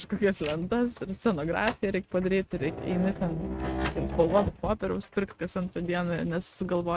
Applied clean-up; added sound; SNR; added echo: neural mask model RNNoise.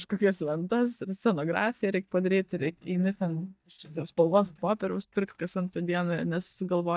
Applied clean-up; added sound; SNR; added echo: neural mask model DeepFilterNet 3.